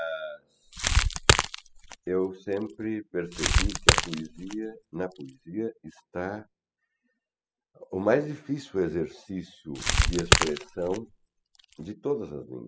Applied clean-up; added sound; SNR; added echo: classical method spectral subtraction.